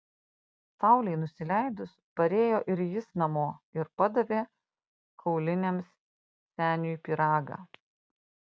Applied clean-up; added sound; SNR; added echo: none; none; none; none.